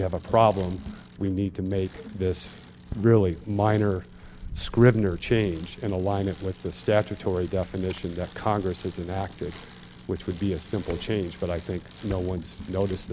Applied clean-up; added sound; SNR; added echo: none; Bicycle; 16 dB; none.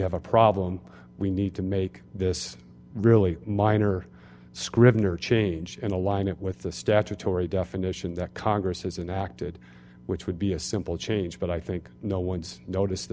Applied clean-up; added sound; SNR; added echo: none; none; none; none.